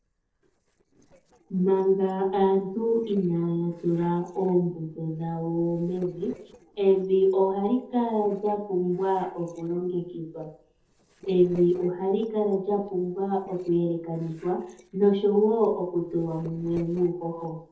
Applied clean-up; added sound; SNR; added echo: neural separator model SepFormer DNS4.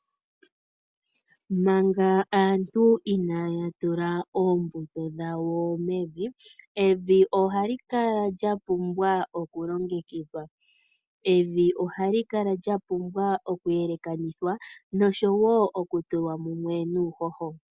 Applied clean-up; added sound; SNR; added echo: none; none; none; none.